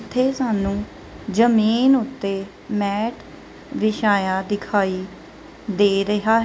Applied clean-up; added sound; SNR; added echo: none; none; none; none.